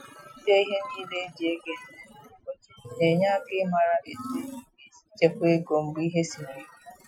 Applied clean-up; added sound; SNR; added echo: classical method Wiener filter.